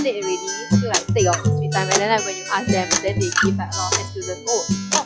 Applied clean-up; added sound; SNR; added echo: classical method log-MMSE.